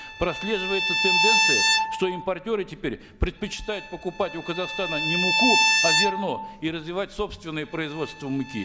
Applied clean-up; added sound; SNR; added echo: none; Bowed string instrument; -3 dB; none.